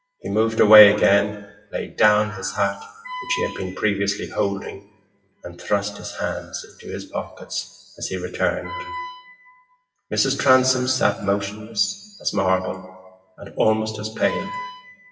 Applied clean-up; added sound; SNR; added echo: classical method WPE with log-MMSE.